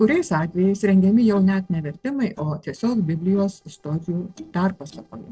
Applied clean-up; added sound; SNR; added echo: neural separator model SepFormer DNS4.